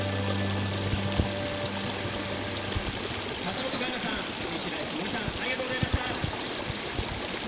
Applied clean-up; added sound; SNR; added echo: none; Stream; -1 dB; reverberation time 1.0 s.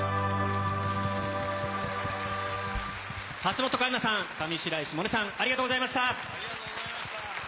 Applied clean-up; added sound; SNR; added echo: none; none; none; none.